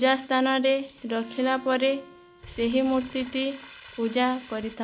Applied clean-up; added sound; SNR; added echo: none; Crumpling, crinkling + Bowed string instrument; 20 dB; none.